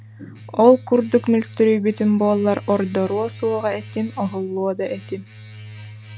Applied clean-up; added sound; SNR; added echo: none; Domestic sounds, home sounds; 17 dB; none.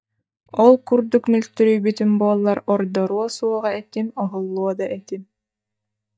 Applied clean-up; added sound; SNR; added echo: neural mask model DeepFilterNet 3.